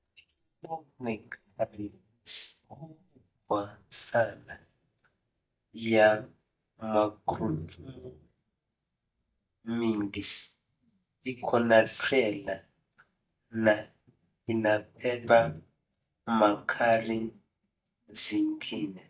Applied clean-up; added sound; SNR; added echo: neural mask model DeepFilterNet 3.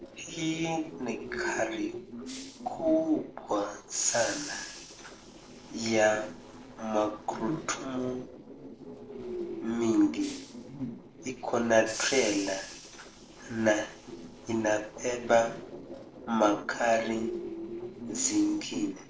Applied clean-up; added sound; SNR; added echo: neural separator model SepFormer DNS4.